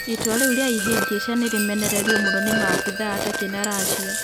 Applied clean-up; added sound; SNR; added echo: none; Wind chime + Chewing, mastication; 0 dB; none.